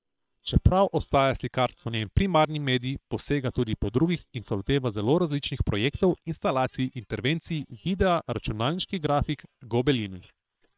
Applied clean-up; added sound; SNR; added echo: neural separator model SepFormer WHAM!.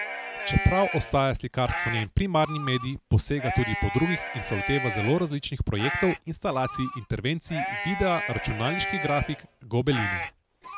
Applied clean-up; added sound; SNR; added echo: none; Livestock, farm animals, working animals; 7 dB; none.